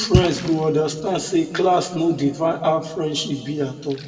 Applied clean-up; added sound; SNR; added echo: none; Splash, splatter; 9 dB; reverberation time 1.4 s.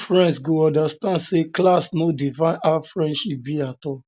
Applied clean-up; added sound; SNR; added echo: none; none; none; none.